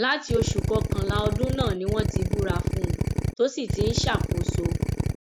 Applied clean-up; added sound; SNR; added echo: none; Drill; -3 dB; none.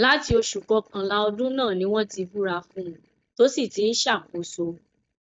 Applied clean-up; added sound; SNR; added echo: neural mask model DeepFilterNet 3.